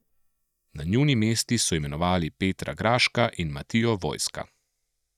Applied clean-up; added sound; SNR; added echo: neural mask model DeepFilterNet 3.